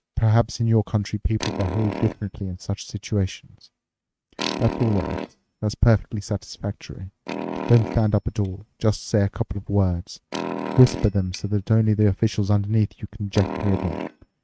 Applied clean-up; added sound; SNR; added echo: neural mask model RNNoise.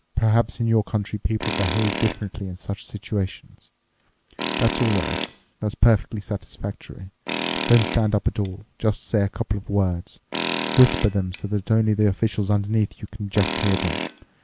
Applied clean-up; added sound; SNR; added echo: none; Tools; 7 dB; none.